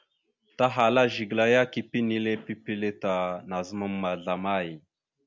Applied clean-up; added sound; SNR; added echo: none; none; none; none.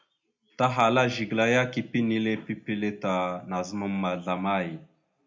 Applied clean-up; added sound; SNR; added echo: none; none; none; reverberation time 0.3 s.